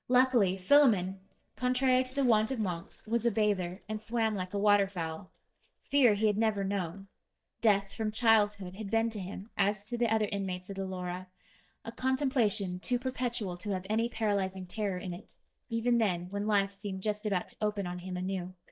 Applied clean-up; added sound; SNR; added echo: neural mask model DeepFilterNet 3.